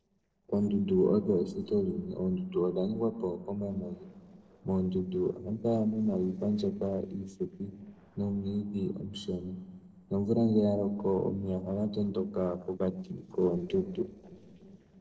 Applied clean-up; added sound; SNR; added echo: neural separator model SepFormer DNS4.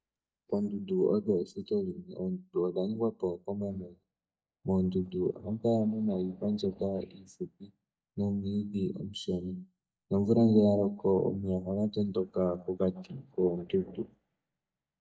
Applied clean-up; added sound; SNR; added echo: neural mask model DeepFilterNet 3.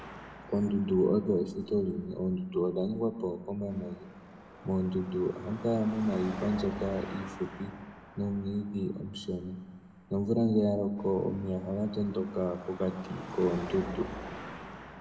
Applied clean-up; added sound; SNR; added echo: none; Car passing by / Traffic noise, roadway noise / Engine; 15 dB; reverberation time 1.0 s.